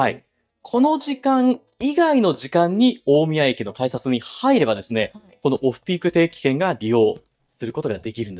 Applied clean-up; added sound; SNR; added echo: neural mask model DeepFilterNet 3.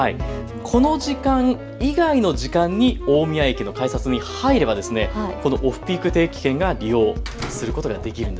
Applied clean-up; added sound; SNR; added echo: none; Wind instrument, woodwind instrument + Slam; 15 dB; none.